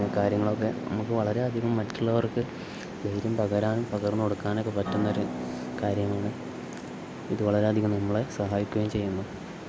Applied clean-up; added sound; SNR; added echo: none; Acoustic guitar; 12 dB; none.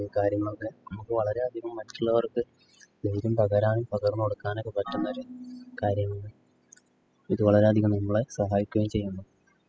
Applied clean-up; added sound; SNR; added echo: classical method spectral subtraction.